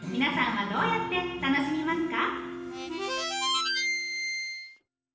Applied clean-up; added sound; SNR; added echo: none; Harmonica; 1 dB; reverberation time 0.9 s.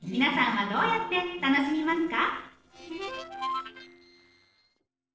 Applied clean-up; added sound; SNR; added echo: neural separator model SepFormer DNS4.